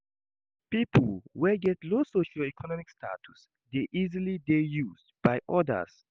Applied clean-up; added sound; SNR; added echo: none; none; none; none.